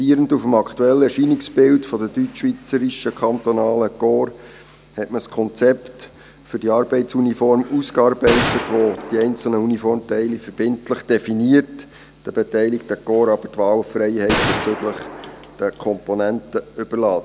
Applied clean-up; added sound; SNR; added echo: none; Gunshot, gunfire; 6 dB; none.